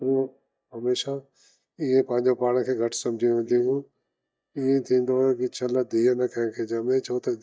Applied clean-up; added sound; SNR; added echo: neural mask model DeepFilterNet 3.